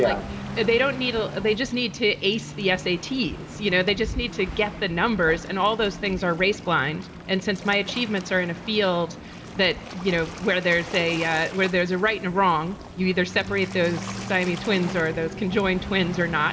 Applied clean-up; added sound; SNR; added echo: none; Waves, surf; 11 dB; reverberation time 1.0 s.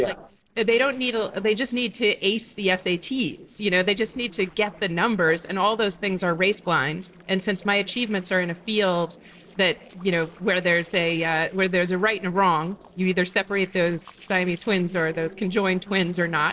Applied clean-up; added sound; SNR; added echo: neural separator model SepFormer DNS4.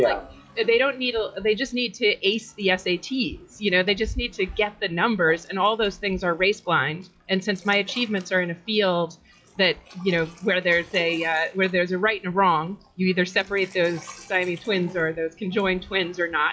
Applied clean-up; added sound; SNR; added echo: classical method WPE with log-MMSE.